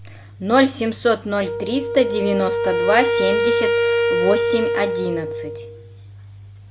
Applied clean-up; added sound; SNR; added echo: none; Wind instrument, woodwind instrument; 0 dB; none.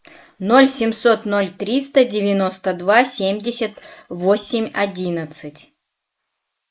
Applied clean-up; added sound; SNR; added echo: neural mask model Resemble Enhance denoiser.